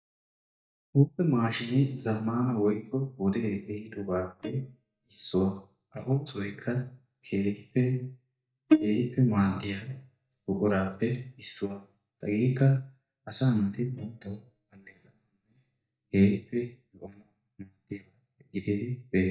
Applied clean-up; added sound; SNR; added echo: neural mask model DeepFilterNet 3.